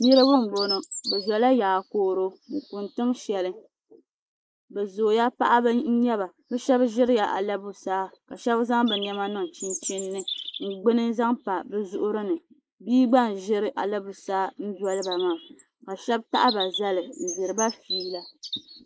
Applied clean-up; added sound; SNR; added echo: neural mask model Resemble Enhance denoiser.